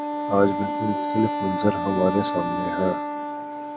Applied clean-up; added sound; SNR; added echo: none; Wind instrument, woodwind instrument; 2 dB; none.